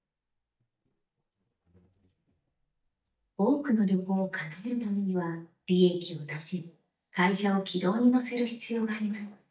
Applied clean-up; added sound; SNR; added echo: neural mask model DeepFilterNet 3.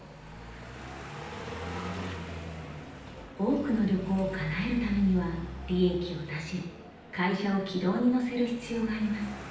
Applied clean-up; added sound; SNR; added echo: none; Car passing by; 11 dB; reverberation time 0.9 s.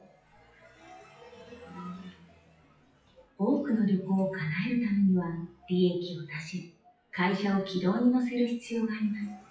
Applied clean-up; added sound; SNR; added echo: classical method WPE with log-MMSE.